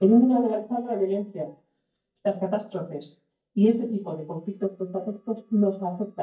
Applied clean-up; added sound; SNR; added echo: neural mask model DeepFilterNet 3.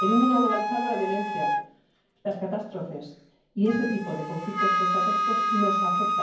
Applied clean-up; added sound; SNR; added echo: none; Wind instrument, woodwind instrument; -1 dB; reverberation time 0.9 s.